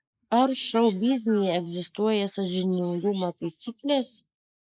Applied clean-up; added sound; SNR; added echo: neural mask model Resemble Enhance denoiser.